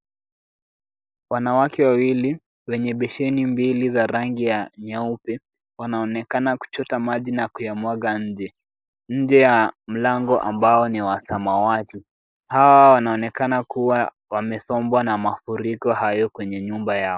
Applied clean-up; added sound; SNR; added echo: neural mask model Resemble Enhance denoiser.